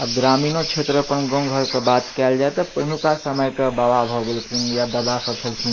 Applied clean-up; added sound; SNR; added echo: neural mask model Resemble Enhance denoiser.